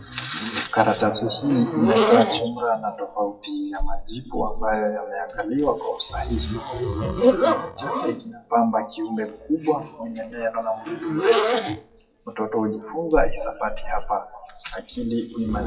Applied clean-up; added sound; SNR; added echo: classical method WPE with log-MMSE.